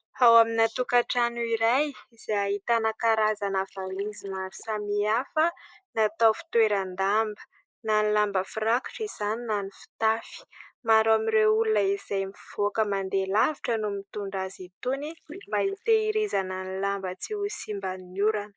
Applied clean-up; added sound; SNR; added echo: neural mask model Resemble Enhance denoiser.